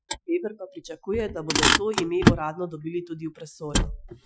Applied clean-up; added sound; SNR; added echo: classical method Wiener filter.